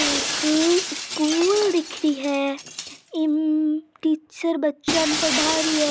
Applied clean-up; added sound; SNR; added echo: none; Shatter; 5 dB; none.